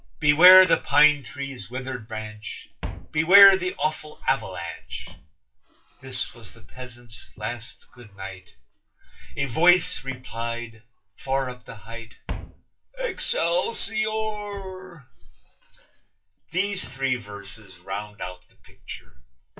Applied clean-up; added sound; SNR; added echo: classical method WPE with log-MMSE.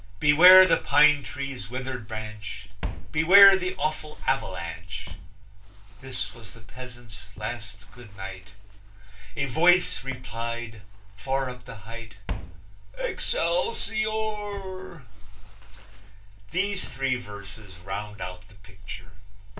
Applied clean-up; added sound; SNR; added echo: none; Walk, footsteps; 17 dB; reverberation time 0.2 s.